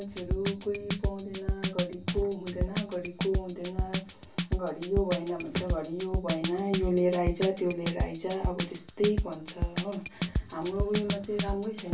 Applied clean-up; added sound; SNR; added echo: none; Drum kit; 1 dB; reverberation time 0.3 s.